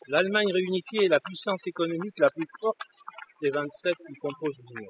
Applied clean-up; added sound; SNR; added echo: classical method spectral subtraction.